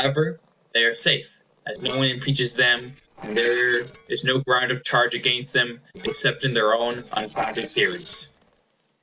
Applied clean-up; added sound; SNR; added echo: neural separator model SepFormer DNS4.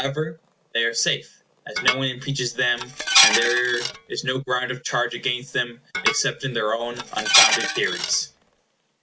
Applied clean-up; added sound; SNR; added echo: none; Dishes, pots, and pans; -2 dB; none.